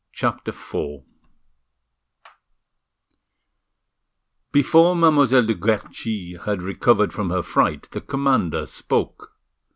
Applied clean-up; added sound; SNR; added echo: none; none; none; none.